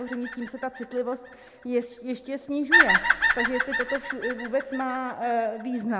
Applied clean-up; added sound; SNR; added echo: none; Bird vocalization, bird call, bird song; -2 dB; none.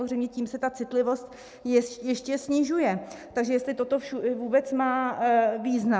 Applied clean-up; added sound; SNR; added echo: none; none; none; none.